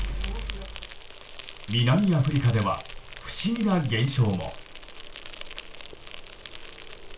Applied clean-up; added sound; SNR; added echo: none; Insect; 12 dB; reverberation time 0.2 s.